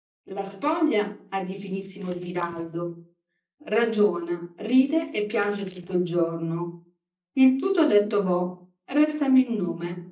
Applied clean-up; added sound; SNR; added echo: neural mask model DeepFilterNet 3.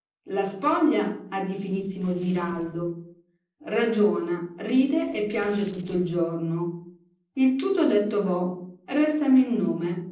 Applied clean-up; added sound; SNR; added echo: neural separator model SepFormer DNS4.